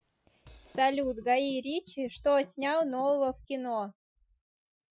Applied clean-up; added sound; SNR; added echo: classical method Wiener filter.